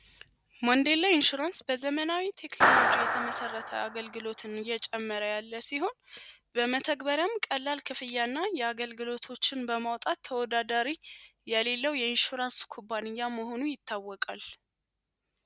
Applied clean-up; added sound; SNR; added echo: none; Clapping; -2 dB; none.